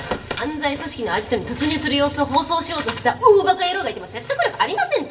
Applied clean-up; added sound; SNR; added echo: none; Motorcycle; 19 dB; reverberation time 2.4 s.